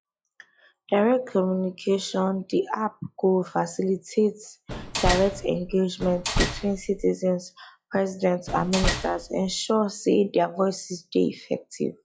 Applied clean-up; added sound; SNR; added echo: classical method log-MMSE.